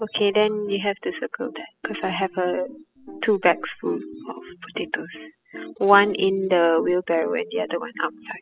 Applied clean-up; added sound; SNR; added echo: classical method spectral subtraction.